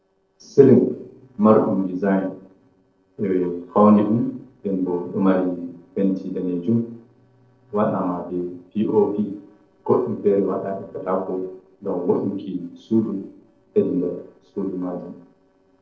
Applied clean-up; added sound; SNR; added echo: neural separator model SepFormer DNS4.